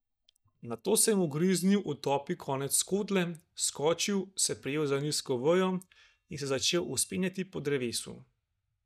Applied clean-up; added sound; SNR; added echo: neural mask model DeepFilterNet 3.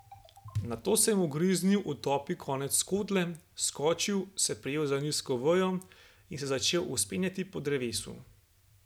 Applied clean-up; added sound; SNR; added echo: none; none; none; none.